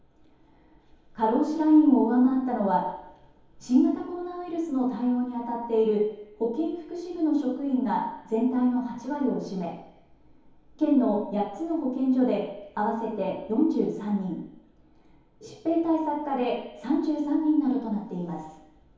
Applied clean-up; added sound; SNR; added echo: none; none; none; reverberation time 2.2 s.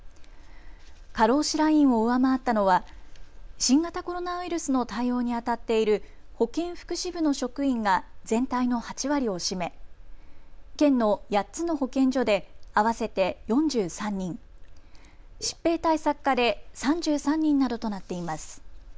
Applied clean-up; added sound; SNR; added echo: none; none; none; none.